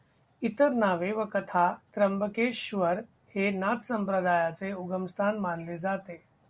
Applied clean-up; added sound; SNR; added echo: none; none; none; none.